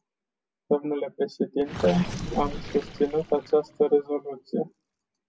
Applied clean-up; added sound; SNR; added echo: none; Gurgling; 12 dB; none.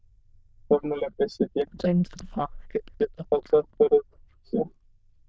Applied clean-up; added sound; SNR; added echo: neural diffusion model UNIVERSE++.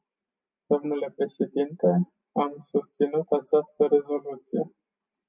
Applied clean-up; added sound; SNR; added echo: none; none; none; none.